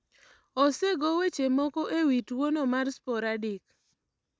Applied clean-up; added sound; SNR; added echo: none; none; none; none.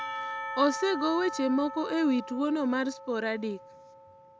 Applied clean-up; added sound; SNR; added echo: none; Church bell / Percussion; 10 dB; none.